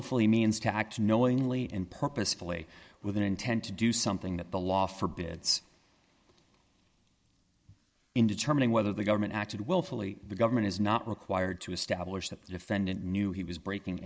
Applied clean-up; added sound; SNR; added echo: neural mask model Resemble Enhance denoiser.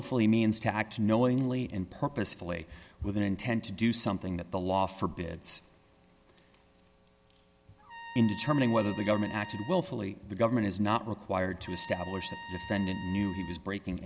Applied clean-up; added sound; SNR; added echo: none; Trumpet; 15 dB; none.